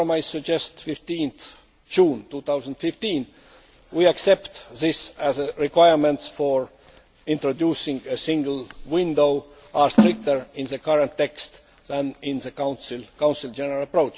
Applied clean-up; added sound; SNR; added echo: none; Snare drum; -4 dB; none.